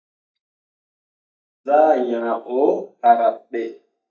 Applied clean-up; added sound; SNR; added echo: neural mask model DeepFilterNet 3.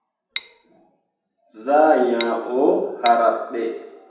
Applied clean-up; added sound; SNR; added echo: none; Cutlery, silverware / Dishes, pots, and pans; 12 dB; reverberation time 0.9 s.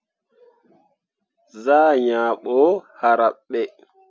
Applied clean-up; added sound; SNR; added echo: none; none; none; none.